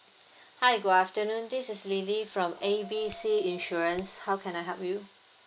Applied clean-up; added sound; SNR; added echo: none; Finger snapping + Dog; 20 dB; none.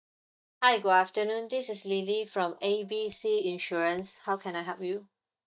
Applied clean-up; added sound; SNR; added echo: neural mask model DeepFilterNet 3.